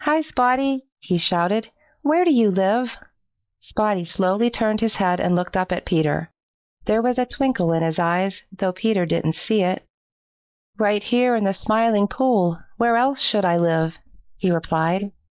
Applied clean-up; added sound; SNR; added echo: neural mask model Resemble Enhance denoiser.